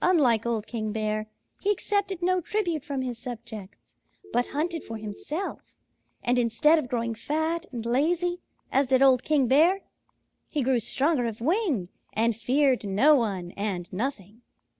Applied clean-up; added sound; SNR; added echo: none; Telephone; 17 dB; none.